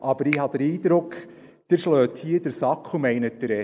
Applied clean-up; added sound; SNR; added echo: neural mask model Resemble Enhance denoiser.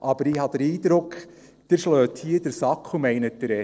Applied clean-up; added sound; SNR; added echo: neural separator model SepFormer DNS4.